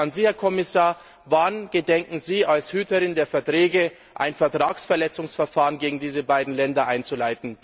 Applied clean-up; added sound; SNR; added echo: none; none; none; none.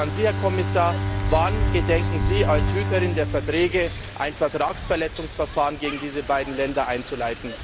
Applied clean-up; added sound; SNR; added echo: none; Wind + Bowed string instrument; 2 dB; none.